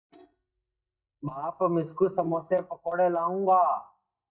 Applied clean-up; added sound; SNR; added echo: neural mask model DeepFilterNet 3.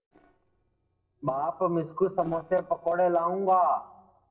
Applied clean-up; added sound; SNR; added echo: neural separator model SepFormer DNS4.